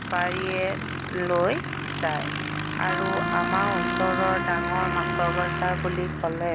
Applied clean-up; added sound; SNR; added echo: none; Aircraft + Trumpet; 0 dB; none.